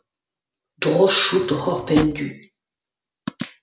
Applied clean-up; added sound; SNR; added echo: none; Drawer open or close; 11 dB; none.